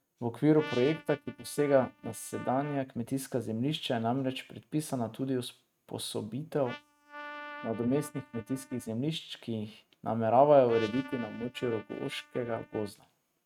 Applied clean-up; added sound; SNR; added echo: neural mask model RNNoise.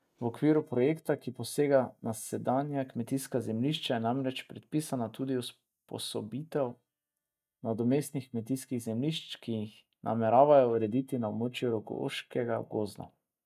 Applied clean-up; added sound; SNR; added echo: neural mask model DeepFilterNet 3.